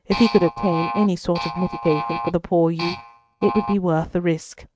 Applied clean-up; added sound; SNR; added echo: neural mask model RNNoise.